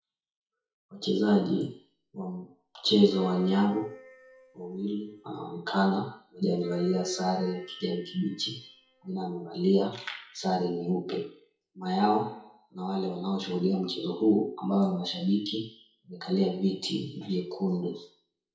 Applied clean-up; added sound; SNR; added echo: classical method WPE with log-MMSE.